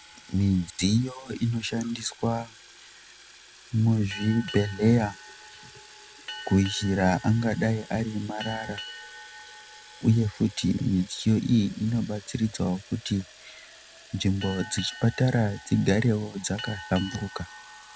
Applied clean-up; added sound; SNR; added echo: none; Boat, Water vehicle + Fill (with liquid) / Water tap, faucet; 17 dB; none.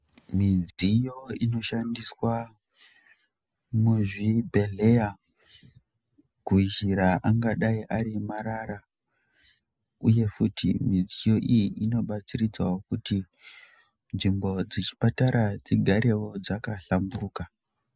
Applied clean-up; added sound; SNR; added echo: none; none; none; none.